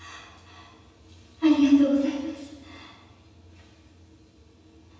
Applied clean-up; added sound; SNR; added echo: none; none; none; reverberation time 1.1 s.